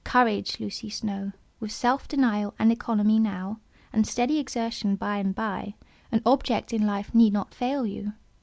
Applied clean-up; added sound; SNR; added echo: none; none; none; none.